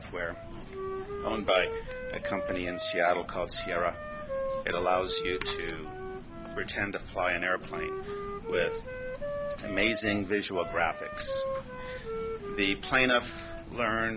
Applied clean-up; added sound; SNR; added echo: none; Wind instrument, woodwind instrument; 6 dB; none.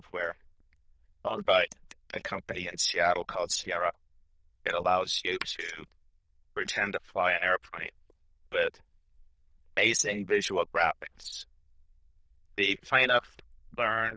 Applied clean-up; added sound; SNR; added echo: neural diffusion model UNIVERSE++.